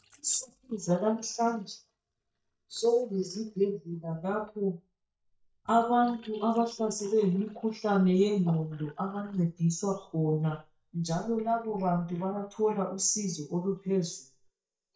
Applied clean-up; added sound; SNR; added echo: neural mask model DeepFilterNet 3.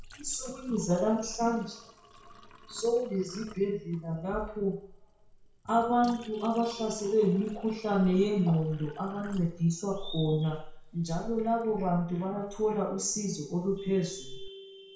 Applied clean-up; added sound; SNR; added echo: none; Chink, clink; 16 dB; reverberation time 0.5 s.